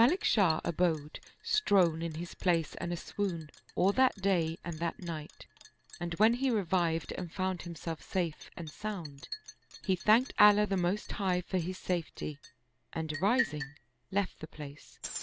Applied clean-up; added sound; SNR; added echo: none; Liquid; 17 dB; none.